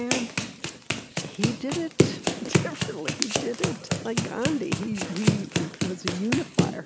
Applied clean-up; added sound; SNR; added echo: none; Run; -4 dB; none.